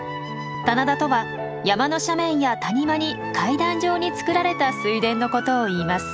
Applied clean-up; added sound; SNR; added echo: none; Vehicle horn, car horn, honking; 14 dB; none.